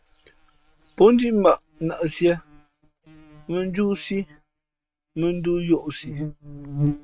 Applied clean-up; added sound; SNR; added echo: neural mask model RNNoise.